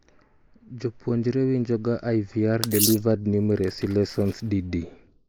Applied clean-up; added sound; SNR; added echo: neural mask model Resemble Enhance denoiser.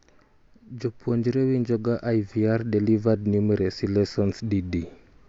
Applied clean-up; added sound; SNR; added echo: none; none; none; none.